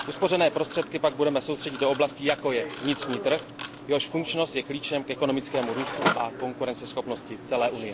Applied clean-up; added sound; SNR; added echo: none; Mechanisms; 8 dB; none.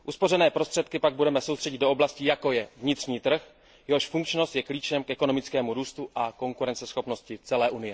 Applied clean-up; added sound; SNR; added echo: none; none; none; none.